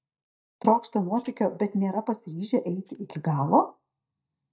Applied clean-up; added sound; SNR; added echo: neural mask model DeepFilterNet 3.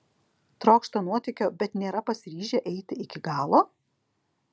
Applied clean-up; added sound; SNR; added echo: none; none; none; none.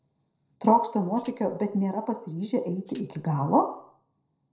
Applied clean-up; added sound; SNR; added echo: neural separator model SepFormer DNS4.